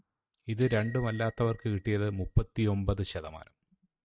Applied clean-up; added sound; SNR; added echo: neural mask model RNNoise.